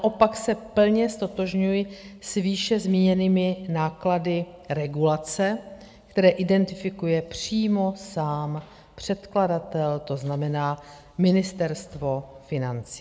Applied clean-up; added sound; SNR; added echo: none; none; none; none.